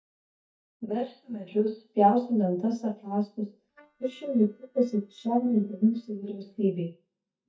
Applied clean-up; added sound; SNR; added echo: neural mask model DeepFilterNet 3.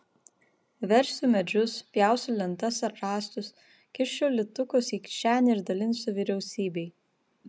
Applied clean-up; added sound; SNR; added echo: none; none; none; none.